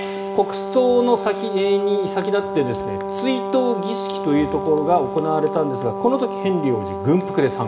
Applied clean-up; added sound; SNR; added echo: none; Brass instrument; 6 dB; reverberation time 0.3 s.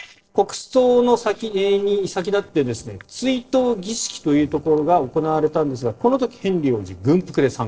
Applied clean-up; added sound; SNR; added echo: neural separator model SepFormer DNS4.